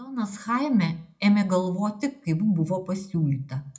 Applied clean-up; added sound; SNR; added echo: none; none; none; reverberation time 0.2 s.